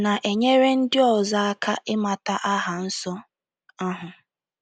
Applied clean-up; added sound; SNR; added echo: none; none; none; none.